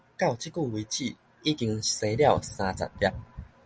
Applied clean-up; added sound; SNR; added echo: none; none; none; none.